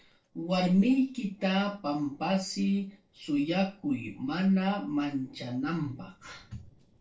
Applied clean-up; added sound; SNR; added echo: neural separator model SepFormer DNS4.